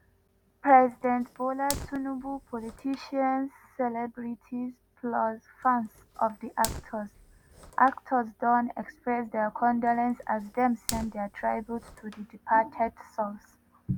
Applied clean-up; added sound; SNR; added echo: none; Fire; 14 dB; none.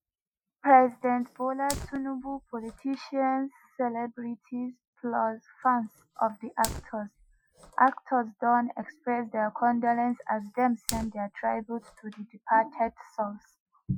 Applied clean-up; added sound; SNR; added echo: classical method Wiener filter.